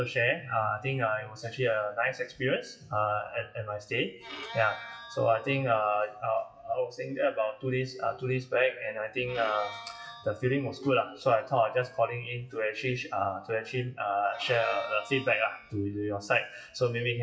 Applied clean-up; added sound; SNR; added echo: classical method WPE with log-MMSE.